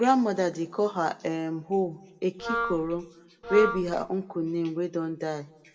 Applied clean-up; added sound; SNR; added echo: none; Wind instrument, woodwind instrument; 5 dB; reverberation time 0.9 s.